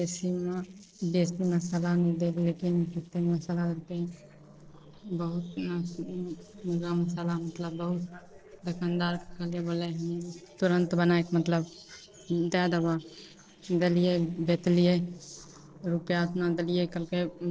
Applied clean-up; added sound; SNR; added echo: neural separator model SepFormer DNS4.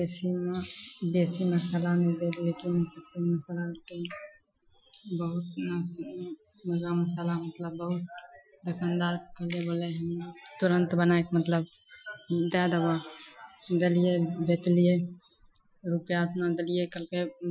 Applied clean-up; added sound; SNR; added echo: classical method Wiener filter.